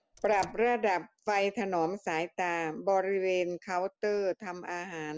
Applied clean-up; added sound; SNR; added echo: none; Car; 17 dB; none.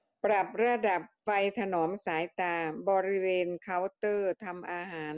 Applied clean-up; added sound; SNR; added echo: none; none; none; none.